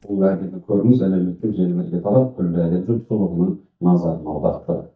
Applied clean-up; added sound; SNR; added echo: neural mask model DeepFilterNet 3.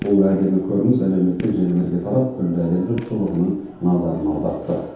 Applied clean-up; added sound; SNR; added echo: none; Fireworks; 20 dB; reverberation time 0.8 s.